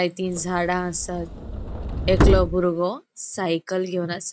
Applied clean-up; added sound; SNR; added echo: none; Subway, metro, underground; -1 dB; none.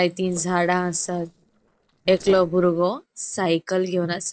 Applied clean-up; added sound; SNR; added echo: neural separator model SepFormer DNS4.